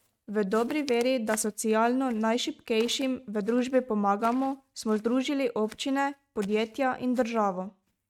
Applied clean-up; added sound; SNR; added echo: neural mask model RNNoise.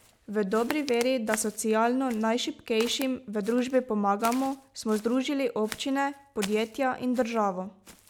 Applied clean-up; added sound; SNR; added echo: none; Walk, footsteps; 17 dB; none.